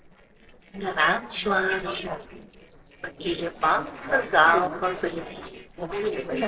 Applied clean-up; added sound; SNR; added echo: neural separator model SepFormer DNS4.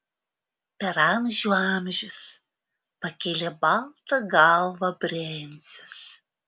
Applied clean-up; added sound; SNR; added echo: none; none; none; none.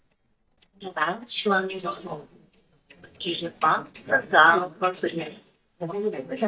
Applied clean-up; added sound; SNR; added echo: neural mask model DeepFilterNet 3.